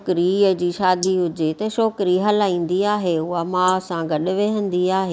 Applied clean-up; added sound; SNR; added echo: neural mask model Resemble Enhance denoiser.